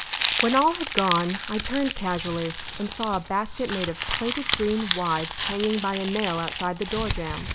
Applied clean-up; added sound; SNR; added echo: none; Crumpling, crinkling; 4 dB; none.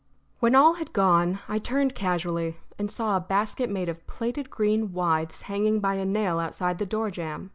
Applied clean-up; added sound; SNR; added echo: none; none; none; none.